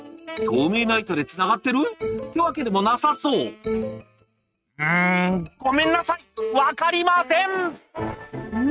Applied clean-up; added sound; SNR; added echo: neural mask model RNNoise.